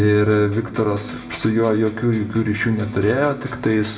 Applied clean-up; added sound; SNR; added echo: none; Electric guitar; 17 dB; reverberation time 0.5 s.